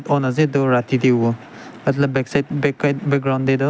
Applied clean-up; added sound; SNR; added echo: none; none; none; none.